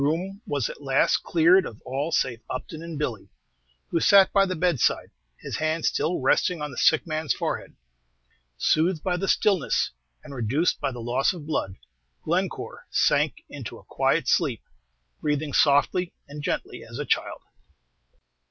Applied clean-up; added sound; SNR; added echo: none; none; none; none.